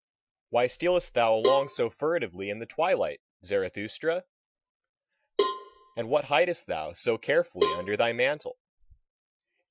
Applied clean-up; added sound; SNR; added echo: classical method Wiener filter.